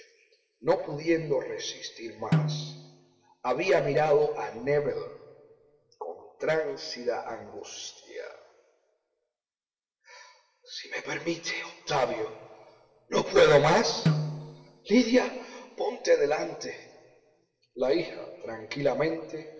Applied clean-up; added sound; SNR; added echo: none; Snare drum; 4 dB; reverberation time 1.7 s.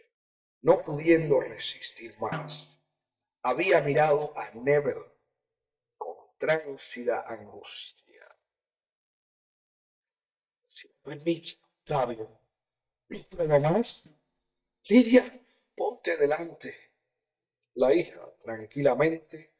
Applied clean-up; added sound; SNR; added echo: neural mask model DeepFilterNet 3.